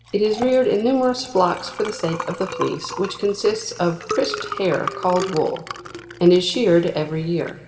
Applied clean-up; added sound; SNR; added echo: none; Liquid; 12 dB; reverberation time 2.5 s.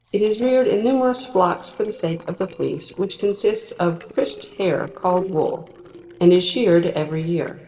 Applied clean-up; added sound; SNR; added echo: neural separator model SepFormer DNS4.